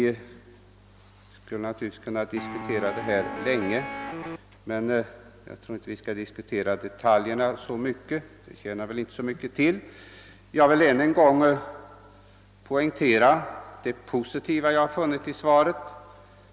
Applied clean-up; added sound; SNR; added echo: none; Guitar; 8 dB; none.